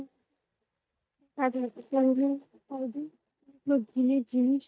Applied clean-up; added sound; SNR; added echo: neural mask model DeepFilterNet 3.